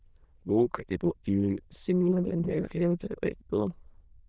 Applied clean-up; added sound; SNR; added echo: neural diffusion model UNIVERSE++.